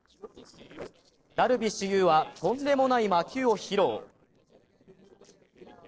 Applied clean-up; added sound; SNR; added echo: neural separator model SepFormer DNS4.